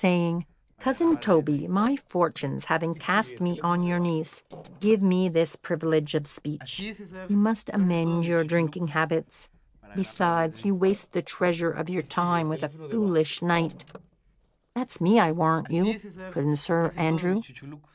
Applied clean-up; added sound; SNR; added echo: neural separator model SepFormer DNS4.